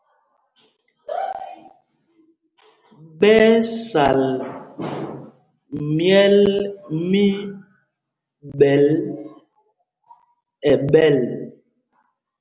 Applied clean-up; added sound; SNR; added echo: none; none; none; none.